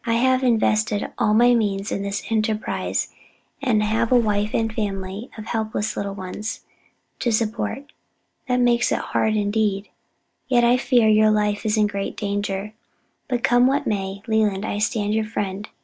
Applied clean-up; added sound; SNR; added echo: none; Water / Splash, splatter; 5 dB; none.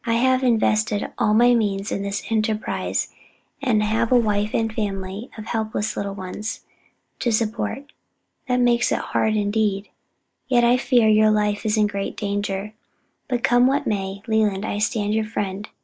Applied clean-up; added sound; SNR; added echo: neural mask model Resemble Enhance denoiser.